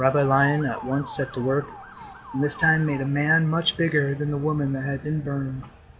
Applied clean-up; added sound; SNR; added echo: none; Motor vehicle (road) / Siren; 16 dB; none.